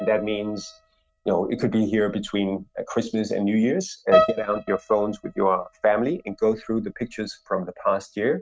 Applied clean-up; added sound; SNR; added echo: neural mask model RNNoise.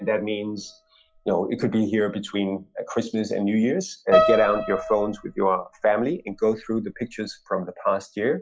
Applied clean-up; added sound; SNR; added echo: classical method log-MMSE.